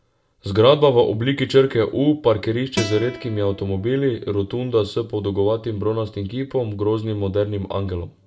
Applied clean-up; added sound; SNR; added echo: none; Acoustic guitar; 14 dB; reverberation time 0.3 s.